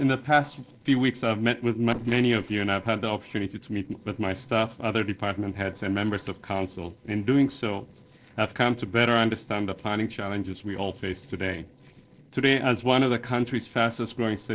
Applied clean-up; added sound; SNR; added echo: neural separator model SepFormer DNS4.